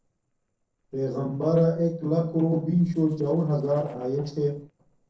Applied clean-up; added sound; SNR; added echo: neural separator model SepFormer DNS4.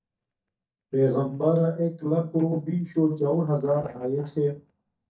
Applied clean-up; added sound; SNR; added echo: neural mask model DeepFilterNet 3.